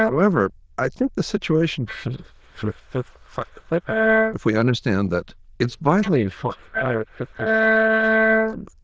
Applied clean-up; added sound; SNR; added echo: neural diffusion model UNIVERSE++.